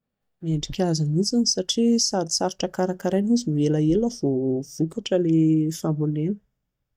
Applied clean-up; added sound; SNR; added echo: neural mask model DeepFilterNet 3.